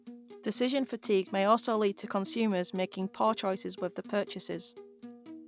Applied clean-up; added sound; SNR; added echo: none; Acoustic guitar; 19 dB; none.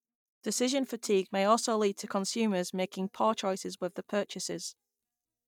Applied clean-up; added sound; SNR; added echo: neural mask model DeepFilterNet 3.